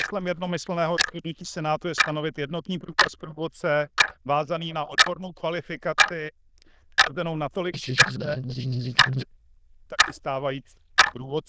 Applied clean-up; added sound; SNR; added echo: neural diffusion model UNIVERSE++.